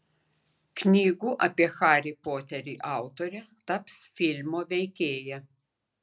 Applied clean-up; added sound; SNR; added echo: none; none; none; none.